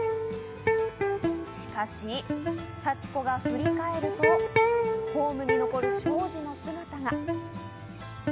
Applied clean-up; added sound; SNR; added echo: none; Electric guitar; -4 dB; none.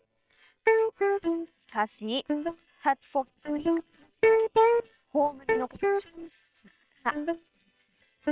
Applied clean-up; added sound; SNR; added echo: neural separator model SepFormer WHAM!.